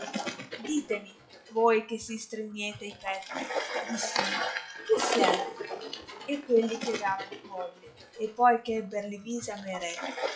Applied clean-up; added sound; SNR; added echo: classical method WPE with log-MMSE.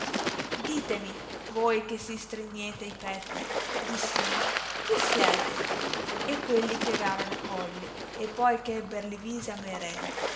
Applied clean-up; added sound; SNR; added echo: none; Water / Bird; 0 dB; reverberation time 0.9 s.